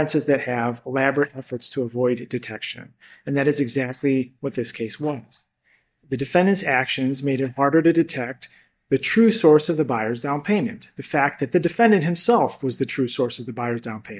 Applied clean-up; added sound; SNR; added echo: neural mask model DeepFilterNet 3.